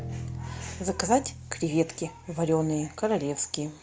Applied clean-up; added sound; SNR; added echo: none; Bowed string instrument; 12 dB; none.